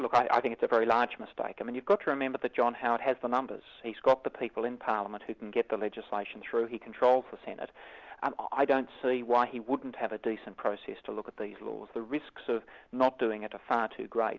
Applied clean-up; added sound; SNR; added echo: none; none; none; none.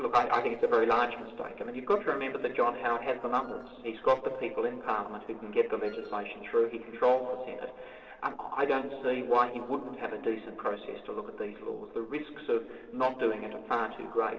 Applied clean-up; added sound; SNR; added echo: neural separator model SepFormer DNS4.